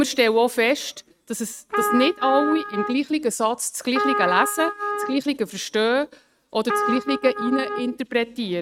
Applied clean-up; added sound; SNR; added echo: neural mask model RNNoise.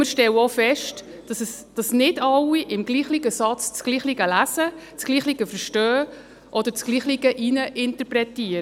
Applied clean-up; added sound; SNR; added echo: none; none; none; none.